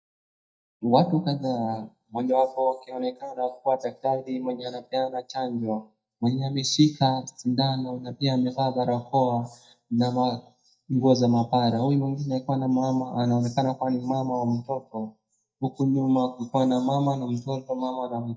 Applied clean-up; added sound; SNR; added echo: neural mask model DeepFilterNet 3.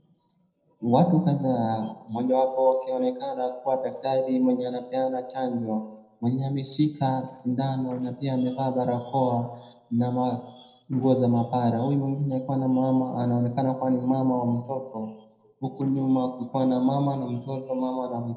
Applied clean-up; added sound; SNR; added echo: neural separator model SepFormer DNS4.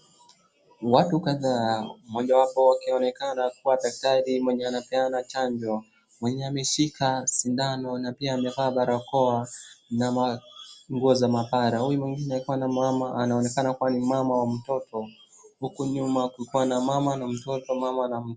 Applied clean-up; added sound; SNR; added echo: none; none; none; none.